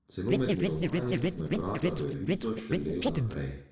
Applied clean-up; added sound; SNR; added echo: neural separator model SepFormer DNS4.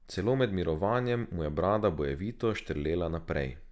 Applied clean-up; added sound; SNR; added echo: none; none; none; none.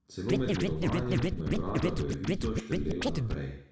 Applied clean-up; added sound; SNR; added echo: none; Scratching (performance technique); -3 dB; reverberation time 0.6 s.